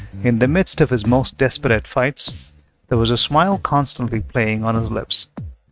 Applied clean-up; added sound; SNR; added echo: neural mask model RNNoise.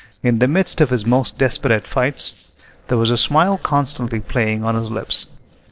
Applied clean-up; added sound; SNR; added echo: neural separator model SepFormer DNS4.